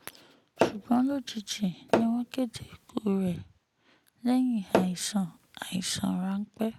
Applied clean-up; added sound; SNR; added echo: none; Tap / Hammer; 2 dB; none.